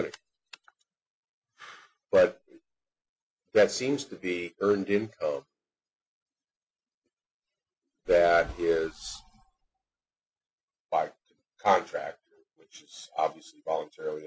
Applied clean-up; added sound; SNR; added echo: classical method spectral subtraction.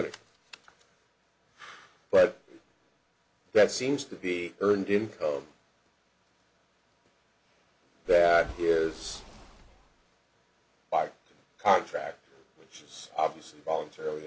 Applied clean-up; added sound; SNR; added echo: none; Splash, splatter; 15 dB; none.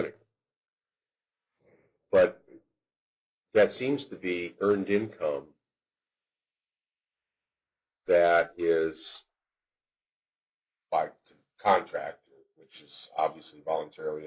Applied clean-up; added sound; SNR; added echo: neural mask model Resemble Enhance denoiser.